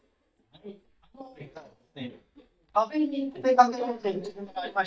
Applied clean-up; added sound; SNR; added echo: neural mask model DeepFilterNet 3.